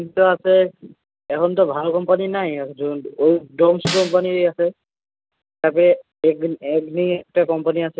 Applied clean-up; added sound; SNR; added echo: none; Snare drum; 10 dB; none.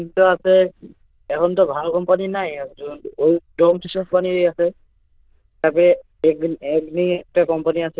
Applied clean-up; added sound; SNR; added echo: neural diffusion model UNIVERSE++.